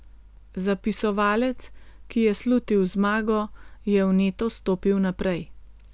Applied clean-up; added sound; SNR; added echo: none; none; none; none.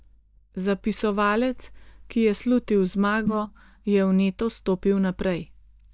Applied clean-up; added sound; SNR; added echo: neural mask model DeepFilterNet 3.